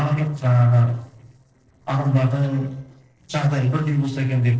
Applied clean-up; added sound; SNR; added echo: neural separator model SepFormer DNS4.